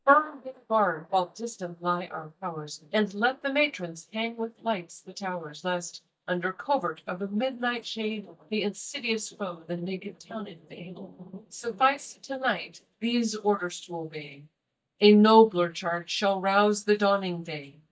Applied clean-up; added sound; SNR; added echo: neural mask model DeepFilterNet 3.